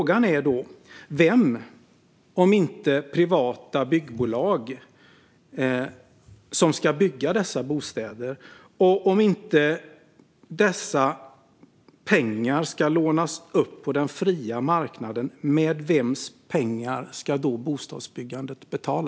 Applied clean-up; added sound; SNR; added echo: none; none; none; none.